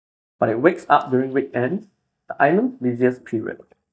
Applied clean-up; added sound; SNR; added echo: neural mask model DeepFilterNet 3.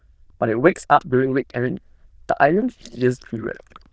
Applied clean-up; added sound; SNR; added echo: neural diffusion model UNIVERSE++.